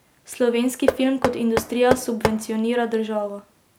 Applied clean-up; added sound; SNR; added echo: none; Knock; 4 dB; none.